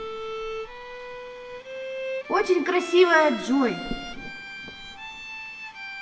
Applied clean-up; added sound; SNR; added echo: none; Bowed string instrument; 10 dB; reverberation time 2.0 s.